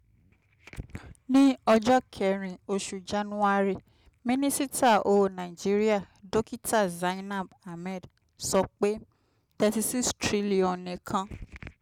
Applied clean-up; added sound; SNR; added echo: none; none; none; none.